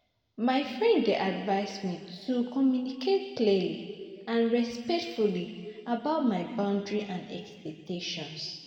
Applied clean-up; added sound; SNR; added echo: none; none; none; reverberation time 1.8 s.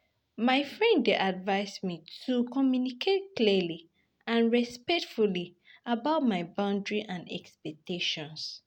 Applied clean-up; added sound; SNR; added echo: none; none; none; none.